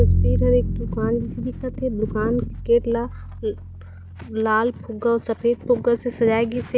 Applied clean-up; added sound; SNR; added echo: none; Bowed string instrument; 4 dB; none.